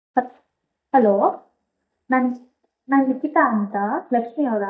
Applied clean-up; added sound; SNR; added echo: neural mask model DeepFilterNet 3.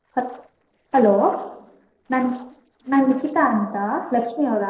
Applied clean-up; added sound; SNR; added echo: neural separator model SepFormer DNS4.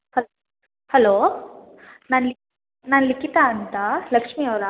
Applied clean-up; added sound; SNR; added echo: none; none; none; none.